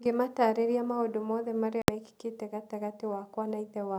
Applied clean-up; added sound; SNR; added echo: none; none; none; none.